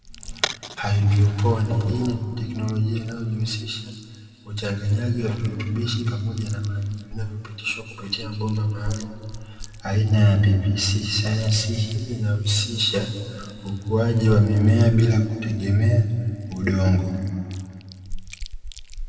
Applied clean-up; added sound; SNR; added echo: none; Chewing, mastication; 17 dB; reverberation time 2.1 s.